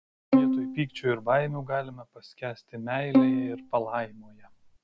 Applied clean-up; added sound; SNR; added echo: none; Bowed string instrument; -4 dB; none.